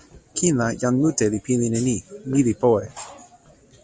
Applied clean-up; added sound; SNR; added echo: none; none; none; none.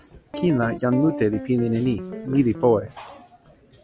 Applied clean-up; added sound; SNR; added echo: none; Guitar; 11 dB; none.